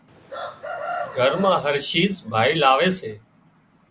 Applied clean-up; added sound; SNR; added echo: none; Chicken, rooster; 10 dB; none.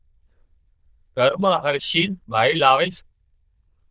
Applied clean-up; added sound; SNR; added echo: neural diffusion model UNIVERSE++.